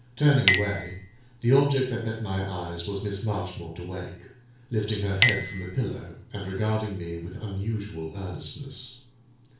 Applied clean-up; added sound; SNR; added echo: none; Chink, clink; 6 dB; reverberation time 0.4 s.